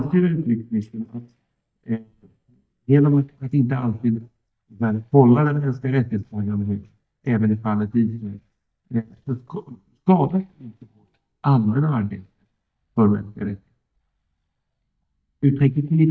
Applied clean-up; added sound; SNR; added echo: neural mask model DeepFilterNet 3.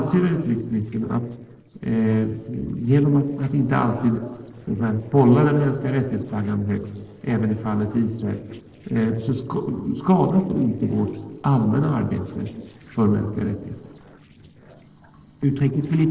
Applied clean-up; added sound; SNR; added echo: neural separator model SepFormer DNS4.